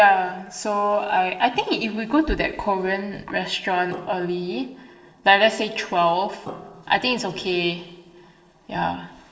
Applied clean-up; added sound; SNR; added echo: neural separator model SepFormer DNS4.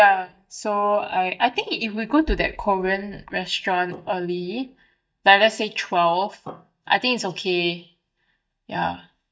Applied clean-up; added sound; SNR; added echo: neural mask model DeepFilterNet 3.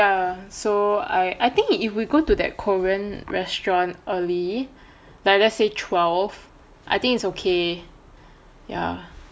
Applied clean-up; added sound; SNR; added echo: none; none; none; none.